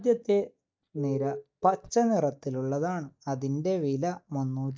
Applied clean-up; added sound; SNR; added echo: neural mask model DeepFilterNet 3.